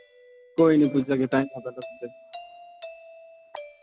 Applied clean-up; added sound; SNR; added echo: none; Doorbell; 17 dB; none.